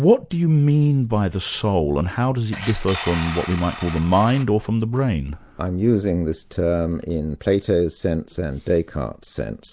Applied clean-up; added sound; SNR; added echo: none; Tools; 14 dB; none.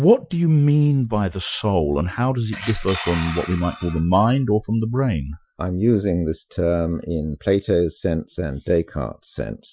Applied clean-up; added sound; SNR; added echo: classical method Wiener filter.